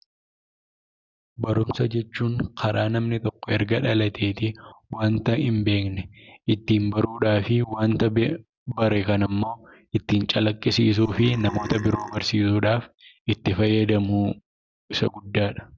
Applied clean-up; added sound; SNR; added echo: none; Burping, eructation; 15 dB; none.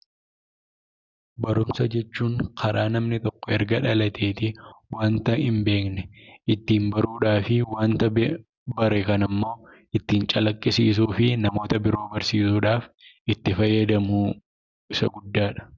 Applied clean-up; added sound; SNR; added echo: none; none; none; none.